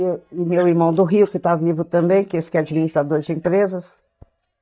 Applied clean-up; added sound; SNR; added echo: neural mask model DeepFilterNet 3.